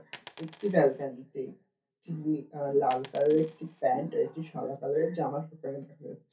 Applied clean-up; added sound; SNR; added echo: none; Coin (dropping); 17 dB; reverberation time 0.3 s.